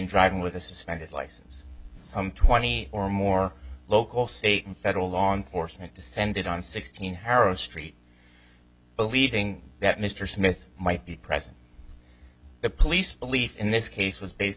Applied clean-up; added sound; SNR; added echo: none; none; none; none.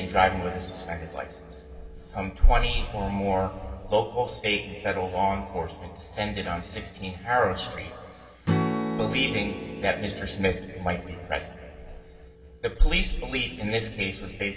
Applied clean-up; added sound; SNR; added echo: none; Strum; 10 dB; reverberation time 2.4 s.